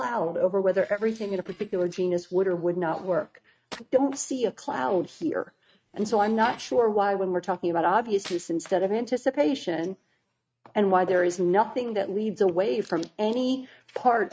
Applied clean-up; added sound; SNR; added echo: neural mask model RNNoise.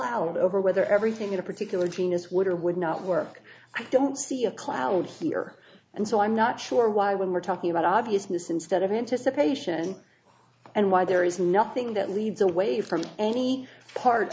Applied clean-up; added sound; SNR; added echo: none; none; none; none.